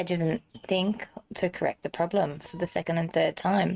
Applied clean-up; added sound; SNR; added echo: neural mask model RNNoise.